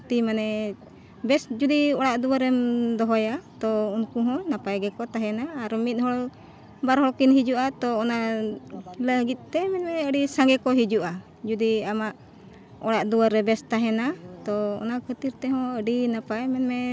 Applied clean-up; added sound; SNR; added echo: none; none; none; none.